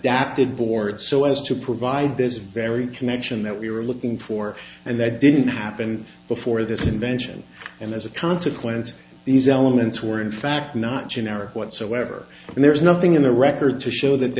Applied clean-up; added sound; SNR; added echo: none; none; none; none.